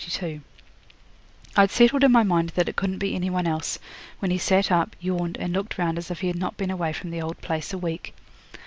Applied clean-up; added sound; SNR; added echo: none; none; none; none.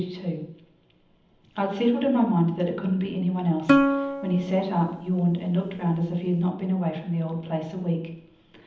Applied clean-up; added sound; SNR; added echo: none; Plucked string instrument; 1 dB; reverberation time 0.8 s.